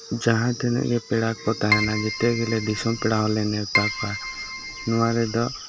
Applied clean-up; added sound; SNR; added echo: none; Keyboard (musical); 6 dB; none.